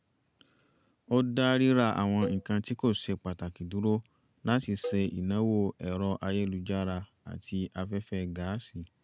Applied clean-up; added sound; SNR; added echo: none; Cowbell; 14 dB; none.